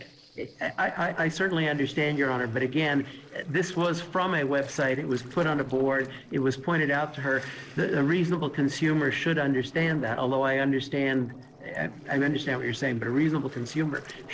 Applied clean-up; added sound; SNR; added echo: neural separator model SepFormer DNS4.